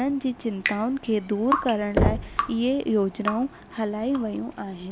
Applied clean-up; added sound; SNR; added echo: none; Drip + Knock; 4 dB; none.